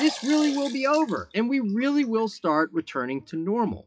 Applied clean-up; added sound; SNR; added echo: classical method WPE with log-MMSE.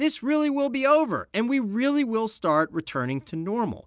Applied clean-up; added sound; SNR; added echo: none; none; none; none.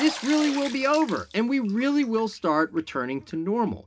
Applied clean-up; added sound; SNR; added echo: none; Bathtub (filling or washing); 16 dB; reverberation time 0.3 s.